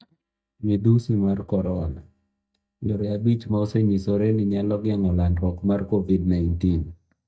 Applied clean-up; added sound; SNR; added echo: neural mask model DeepFilterNet 3.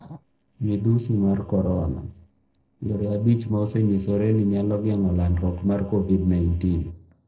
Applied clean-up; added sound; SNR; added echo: neural separator model SepFormer DNS4.